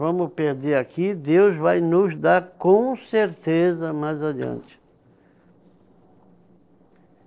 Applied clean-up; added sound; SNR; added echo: neural separator model SepFormer DNS4.